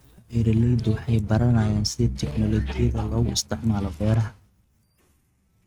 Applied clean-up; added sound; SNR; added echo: neural mask model RNNoise.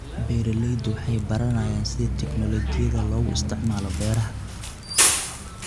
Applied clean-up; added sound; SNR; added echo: none; Bus; -1 dB; none.